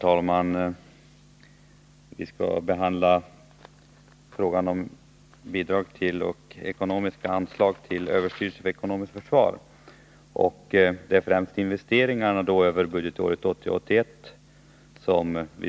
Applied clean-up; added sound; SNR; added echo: none; none; none; none.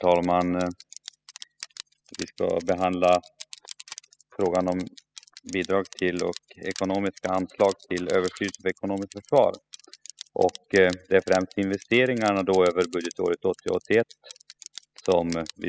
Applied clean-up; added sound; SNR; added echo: classical method spectral subtraction.